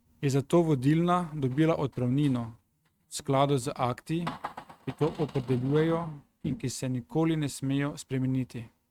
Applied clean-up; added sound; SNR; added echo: neural mask model RNNoise.